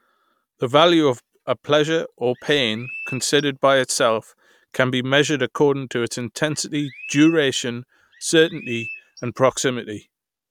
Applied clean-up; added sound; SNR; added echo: none; Chirp, tweet; 16 dB; none.